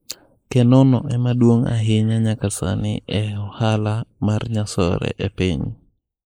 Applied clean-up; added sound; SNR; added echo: neural mask model Resemble Enhance denoiser.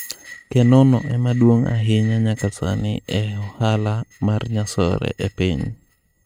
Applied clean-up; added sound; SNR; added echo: neural mask model RNNoise.